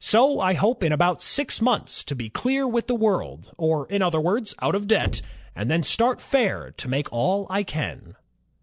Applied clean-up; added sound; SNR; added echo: neural separator model SepFormer DNS4.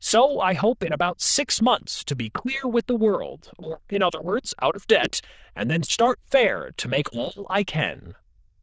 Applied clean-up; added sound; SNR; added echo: neural diffusion model UNIVERSE++.